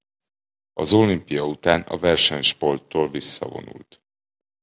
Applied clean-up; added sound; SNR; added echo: none; none; none; none.